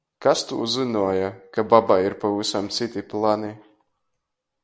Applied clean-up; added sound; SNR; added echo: none; none; none; none.